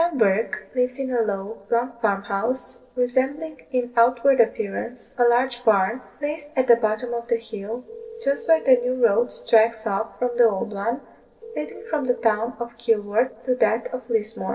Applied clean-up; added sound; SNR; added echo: neural separator model SepFormer DNS4.